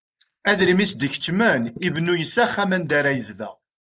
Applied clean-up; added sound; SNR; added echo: neural mask model Resemble Enhance denoiser.